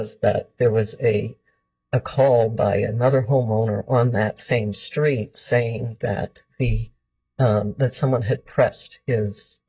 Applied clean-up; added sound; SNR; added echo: neural mask model DeepFilterNet 3.